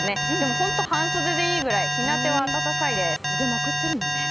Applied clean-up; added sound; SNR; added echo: none; Alarm; -1 dB; none.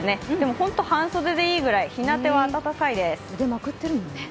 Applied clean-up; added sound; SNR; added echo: none; none; none; none.